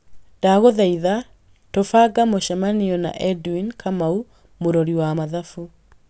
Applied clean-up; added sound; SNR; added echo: none; none; none; none.